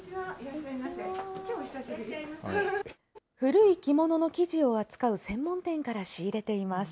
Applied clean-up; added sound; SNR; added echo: none; none; none; none.